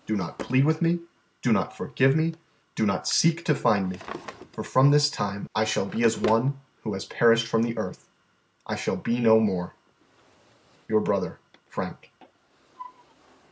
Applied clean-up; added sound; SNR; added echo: none; Drawer open or close; 19 dB; none.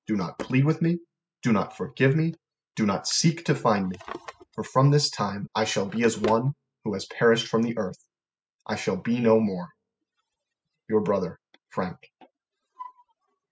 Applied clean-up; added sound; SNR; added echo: classical method spectral subtraction.